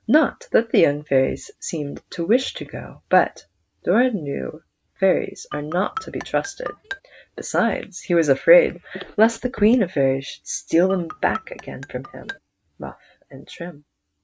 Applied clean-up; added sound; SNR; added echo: neural mask model RNNoise.